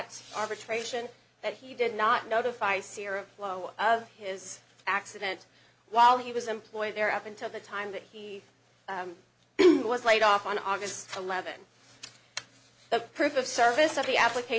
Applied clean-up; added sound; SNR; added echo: none; none; none; none.